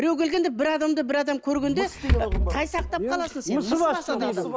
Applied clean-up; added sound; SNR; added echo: none; Rattle / Breathing; 5 dB; none.